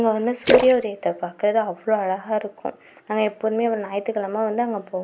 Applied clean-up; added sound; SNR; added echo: none; Splash, splatter; 3 dB; none.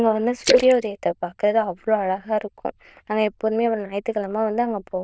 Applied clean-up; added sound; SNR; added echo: neural diffusion model UNIVERSE++.